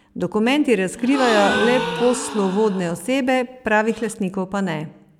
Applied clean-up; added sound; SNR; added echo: none; Gasp; 7 dB; none.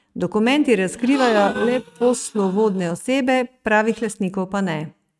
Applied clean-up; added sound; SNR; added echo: neural mask model RNNoise.